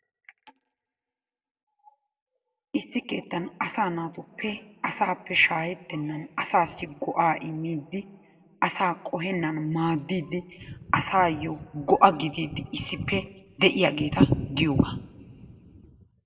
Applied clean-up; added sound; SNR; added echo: none; none; none; reverberation time 1.3 s.